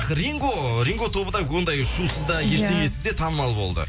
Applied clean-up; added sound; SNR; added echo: none; Microwave oven; 13 dB; none.